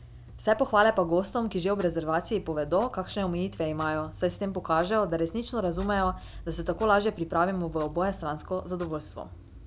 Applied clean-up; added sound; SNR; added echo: none; Clock; 16 dB; none.